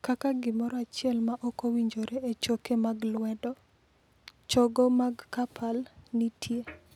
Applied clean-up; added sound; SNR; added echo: none; none; none; none.